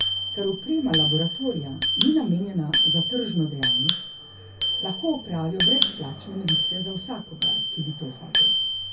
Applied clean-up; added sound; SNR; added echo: none; Bicycle bell; -2 dB; reverberation time 0.3 s.